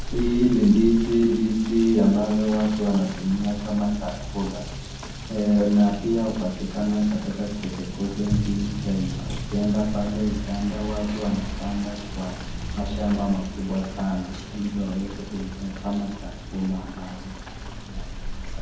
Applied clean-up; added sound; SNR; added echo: none; Motor vehicle (road) / Rain; 8 dB; reverberation time 1.2 s.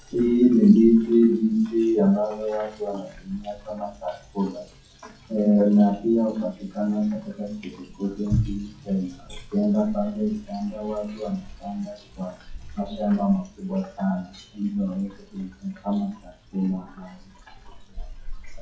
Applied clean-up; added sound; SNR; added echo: classical method WPE with log-MMSE.